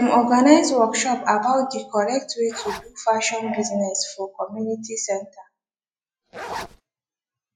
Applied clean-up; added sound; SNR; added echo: classical method log-MMSE.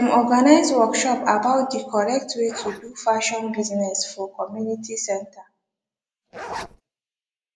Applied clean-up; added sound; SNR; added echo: neural mask model Resemble Enhance denoiser.